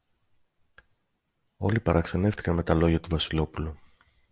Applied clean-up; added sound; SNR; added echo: none; none; none; none.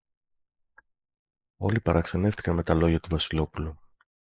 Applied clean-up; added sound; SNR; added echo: neural mask model Resemble Enhance denoiser.